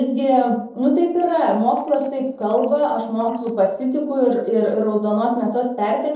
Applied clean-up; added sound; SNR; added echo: neural separator model SepFormer DNS4.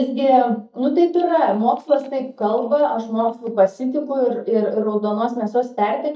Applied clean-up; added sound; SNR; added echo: neural mask model DeepFilterNet 3.